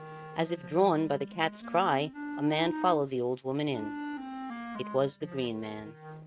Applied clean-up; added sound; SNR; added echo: neural mask model RNNoise.